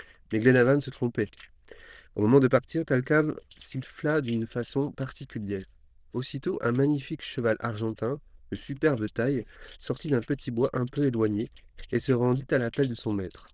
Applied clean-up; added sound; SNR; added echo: neural diffusion model UNIVERSE++.